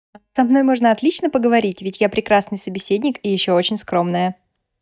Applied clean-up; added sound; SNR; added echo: neural mask model DeepFilterNet 3.